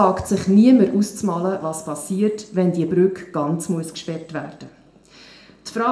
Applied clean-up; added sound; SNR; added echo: none; none; none; reverberation time 0.7 s.